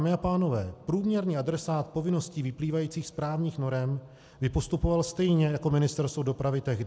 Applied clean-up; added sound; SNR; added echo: none; none; none; none.